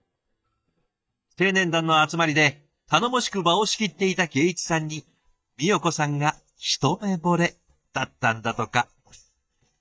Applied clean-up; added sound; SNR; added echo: neural mask model DeepFilterNet 3.